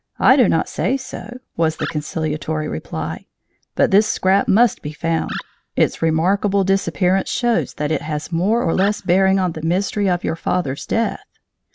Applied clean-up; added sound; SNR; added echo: none; Animal; 16 dB; none.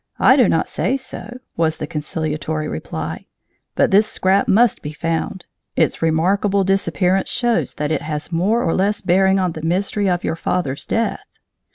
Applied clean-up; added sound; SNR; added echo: none; none; none; none.